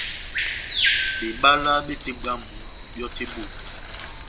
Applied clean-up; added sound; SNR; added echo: none; Bird vocalization, bird call, bird song; -3 dB; none.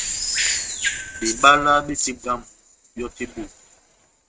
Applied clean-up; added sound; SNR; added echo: neural mask model RNNoise.